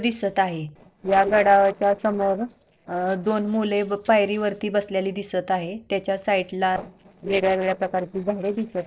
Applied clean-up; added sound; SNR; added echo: neural separator model SepFormer DNS4.